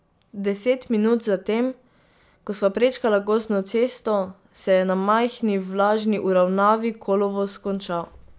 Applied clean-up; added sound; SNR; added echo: none; none; none; none.